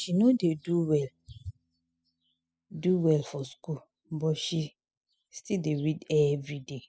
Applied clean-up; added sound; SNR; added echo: classical method spectral subtraction.